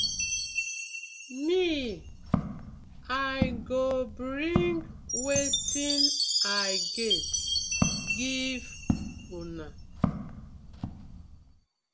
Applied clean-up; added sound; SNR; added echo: none; Chime + Walk, footsteps; -2 dB; none.